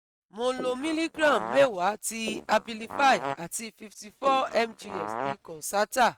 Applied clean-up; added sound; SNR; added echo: neural mask model RNNoise.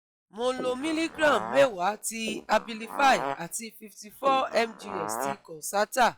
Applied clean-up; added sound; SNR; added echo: classical method log-MMSE.